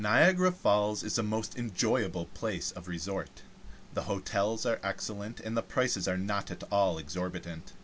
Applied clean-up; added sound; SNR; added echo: none; none; none; none.